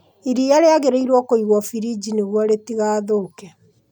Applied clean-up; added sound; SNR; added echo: none; none; none; none.